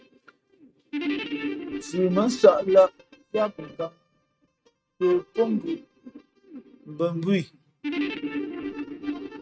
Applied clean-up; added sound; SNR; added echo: neural mask model RNNoise.